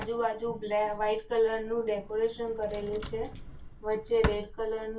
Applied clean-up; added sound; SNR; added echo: none; Drawer open or close; 10 dB; reverberation time 0.2 s.